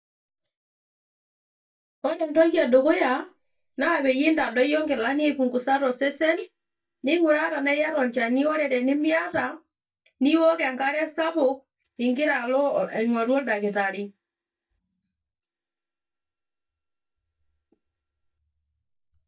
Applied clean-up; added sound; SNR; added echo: neural mask model DeepFilterNet 3.